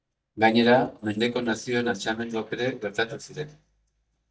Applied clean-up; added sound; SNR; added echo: neural mask model DeepFilterNet 3.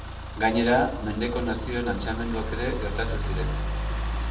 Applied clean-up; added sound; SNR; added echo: none; Idling / Engine starting / Accelerating, revving, vroom / Car; 2 dB; reverberation time 0.5 s.